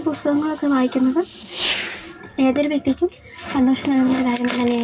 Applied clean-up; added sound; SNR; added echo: none; Fireworks; 12 dB; reverberation time 0.4 s.